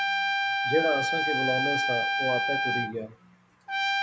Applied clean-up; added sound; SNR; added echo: none; Trumpet; -4 dB; none.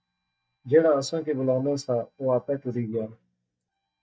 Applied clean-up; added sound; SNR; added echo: neural mask model DeepFilterNet 3.